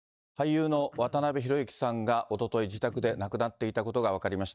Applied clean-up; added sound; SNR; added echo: neural mask model DeepFilterNet 3.